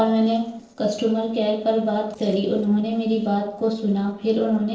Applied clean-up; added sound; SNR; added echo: neural separator model SepFormer DNS4.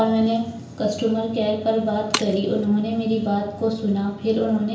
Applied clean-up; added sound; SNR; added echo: none; Shatter; 14 dB; reverberation time 0.5 s.